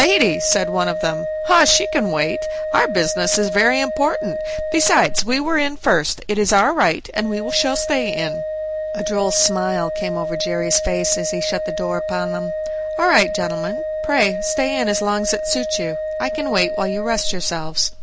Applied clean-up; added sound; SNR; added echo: none; Organ; 4 dB; none.